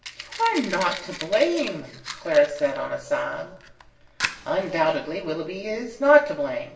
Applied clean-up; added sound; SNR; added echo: none; Fire; 14 dB; reverberation time 0.8 s.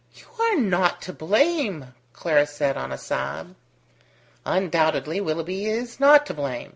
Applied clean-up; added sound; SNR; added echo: none; none; none; none.